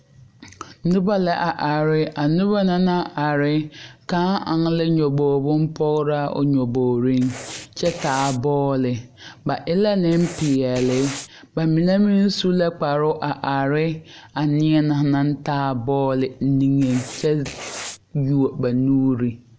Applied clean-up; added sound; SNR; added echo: none; Writing; 14 dB; none.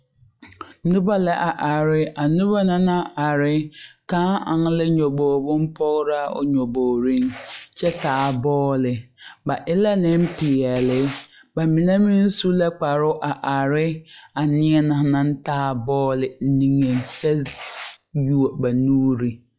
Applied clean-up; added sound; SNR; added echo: classical method log-MMSE.